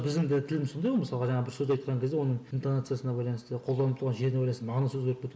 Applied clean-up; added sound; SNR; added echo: none; none; none; none.